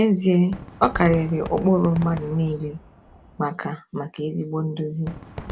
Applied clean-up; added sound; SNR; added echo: none; Fireworks; 15 dB; none.